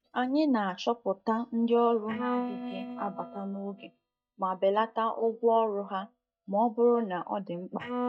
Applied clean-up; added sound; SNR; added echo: neural mask model DeepFilterNet 3.